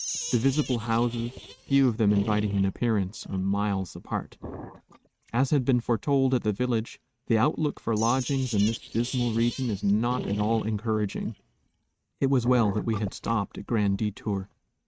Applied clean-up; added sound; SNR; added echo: neural mask model RNNoise.